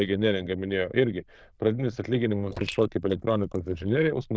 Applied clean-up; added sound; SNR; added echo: neural diffusion model UNIVERSE++.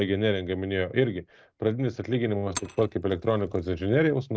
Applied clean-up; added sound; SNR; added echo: neural mask model RNNoise.